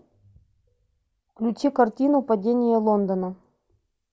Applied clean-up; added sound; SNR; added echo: none; none; none; none.